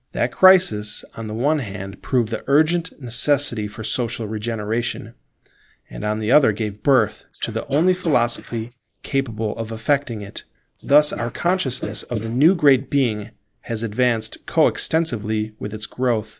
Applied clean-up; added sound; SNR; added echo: neural mask model Resemble Enhance denoiser.